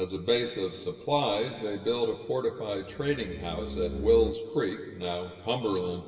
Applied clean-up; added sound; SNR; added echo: none; Bowed string instrument; 8 dB; reverberation time 2.8 s.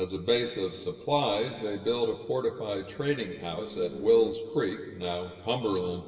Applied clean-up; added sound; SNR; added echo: neural separator model SepFormer DNS4.